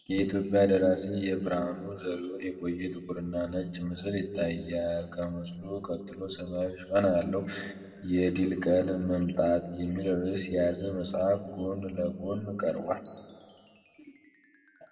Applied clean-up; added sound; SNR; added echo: none; Chime; 10 dB; reverberation time 1.5 s.